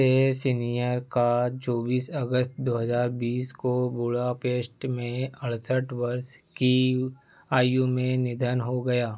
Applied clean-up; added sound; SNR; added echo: none; none; none; none.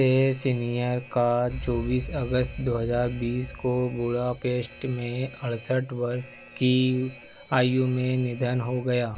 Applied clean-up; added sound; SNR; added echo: none; Alarm; 15 dB; none.